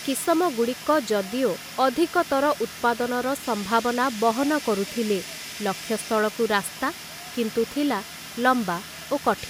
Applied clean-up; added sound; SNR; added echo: none; Fire; 13 dB; none.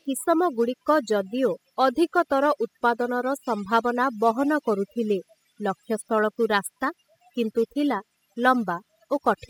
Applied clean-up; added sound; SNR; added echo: classical method spectral subtraction.